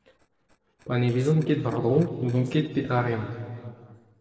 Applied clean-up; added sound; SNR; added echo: neural separator model SepFormer DNS4.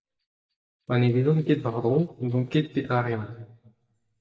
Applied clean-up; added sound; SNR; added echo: neural mask model DeepFilterNet 3.